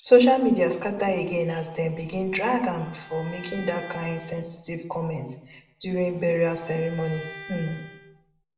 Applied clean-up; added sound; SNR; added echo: none; Bowed string instrument; 20 dB; reverberation time 0.7 s.